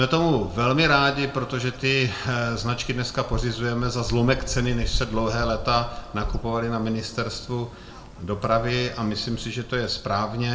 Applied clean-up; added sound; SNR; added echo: none; Bird vocalization, bird call, bird song; 10 dB; reverberation time 0.6 s.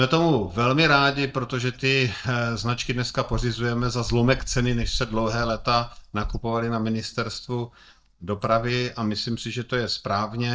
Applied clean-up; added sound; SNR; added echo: neural mask model DeepFilterNet 3.